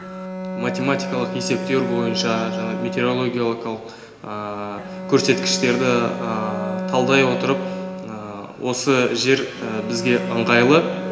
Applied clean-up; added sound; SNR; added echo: none; Bowed string instrument; 7 dB; reverberation time 1.6 s.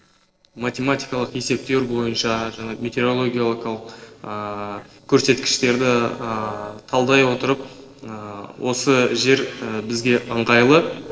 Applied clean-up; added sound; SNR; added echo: neural separator model SepFormer DNS4.